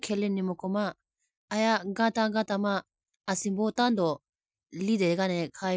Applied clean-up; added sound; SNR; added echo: none; none; none; none.